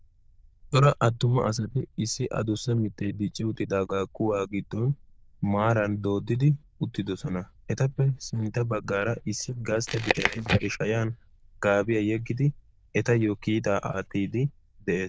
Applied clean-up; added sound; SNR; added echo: neural diffusion model UNIVERSE++.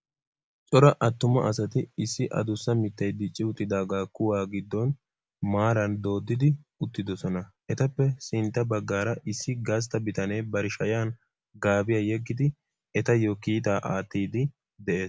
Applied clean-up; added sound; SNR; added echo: none; none; none; none.